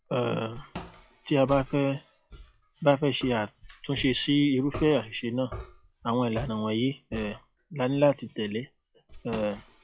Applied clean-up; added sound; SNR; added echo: classical method log-MMSE.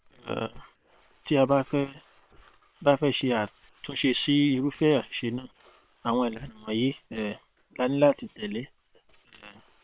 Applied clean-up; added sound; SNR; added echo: neural separator model SepFormer WHAM!.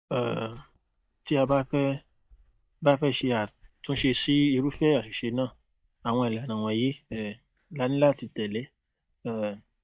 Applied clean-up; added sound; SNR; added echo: neural mask model DeepFilterNet 3.